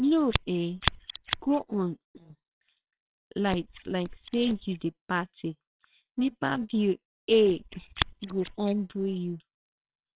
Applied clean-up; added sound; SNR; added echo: neural separator model SepFormer WHAMR!.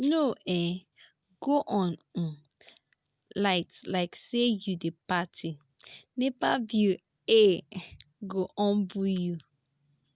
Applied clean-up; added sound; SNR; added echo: none; none; none; none.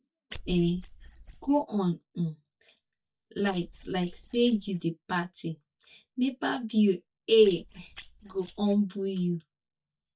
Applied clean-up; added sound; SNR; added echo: neural mask model DeepFilterNet 3.